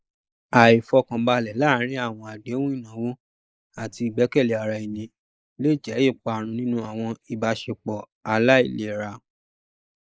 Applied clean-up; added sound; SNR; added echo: neural mask model Resemble Enhance denoiser.